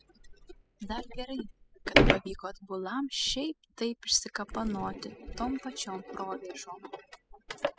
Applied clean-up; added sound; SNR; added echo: classical method spectral subtraction.